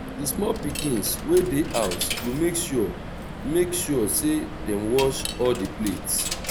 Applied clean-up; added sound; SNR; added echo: none; Coin (dropping); 7 dB; none.